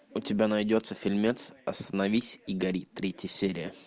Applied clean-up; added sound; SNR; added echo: none; none; none; none.